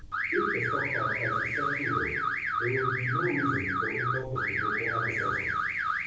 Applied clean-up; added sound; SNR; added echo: none; Alarm / Car; -4 dB; reverberation time 1.1 s.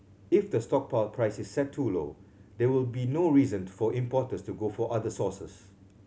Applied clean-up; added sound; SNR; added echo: none; none; none; none.